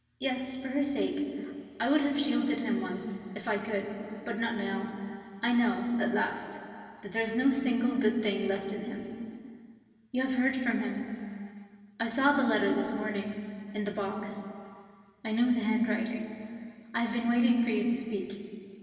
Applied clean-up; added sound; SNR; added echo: none; none; none; reverberation time 2.6 s.